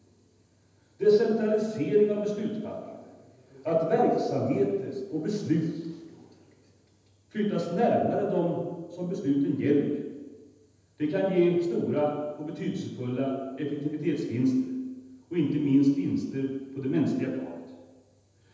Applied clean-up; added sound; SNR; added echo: none; none; none; reverberation time 1.1 s.